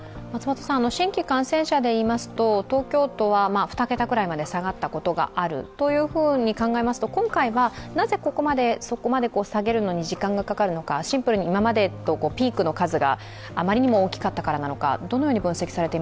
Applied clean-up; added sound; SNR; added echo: none; none; none; none.